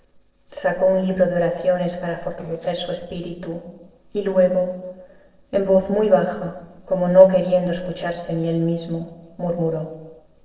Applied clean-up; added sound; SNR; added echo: neural separator model SepFormer DNS4.